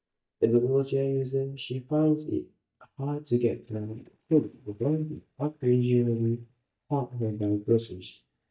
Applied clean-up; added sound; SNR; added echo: neural mask model DeepFilterNet 3.